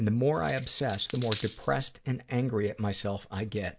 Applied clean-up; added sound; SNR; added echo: none; Coin (dropping); 4 dB; none.